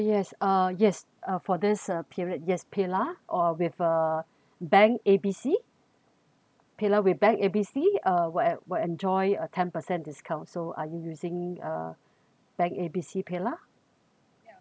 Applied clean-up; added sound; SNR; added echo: none; none; none; none.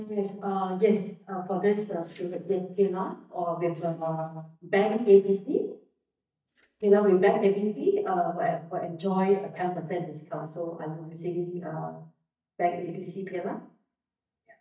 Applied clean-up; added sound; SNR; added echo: neural mask model DeepFilterNet 3.